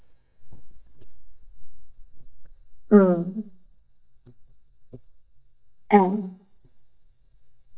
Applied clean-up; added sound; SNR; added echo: neural mask model DeepFilterNet 3.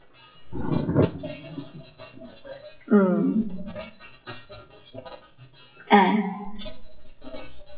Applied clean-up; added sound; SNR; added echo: classical method WPE with log-MMSE.